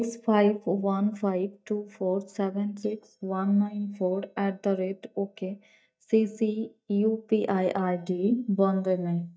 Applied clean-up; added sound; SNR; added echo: neural mask model DeepFilterNet 3.